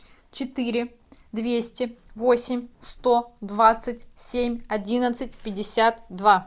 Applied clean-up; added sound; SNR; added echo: none; none; none; none.